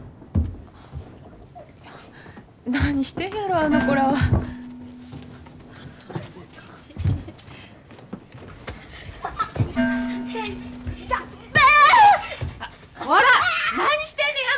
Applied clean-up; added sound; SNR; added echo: none; Dishes, pots, and pans; 11 dB; none.